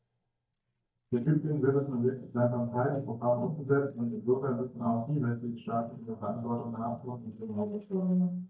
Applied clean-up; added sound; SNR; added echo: neural mask model DeepFilterNet 3.